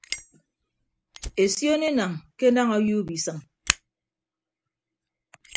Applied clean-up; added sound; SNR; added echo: none; Fire; 10 dB; none.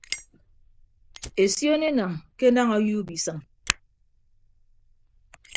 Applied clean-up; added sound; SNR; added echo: neural diffusion model UNIVERSE++.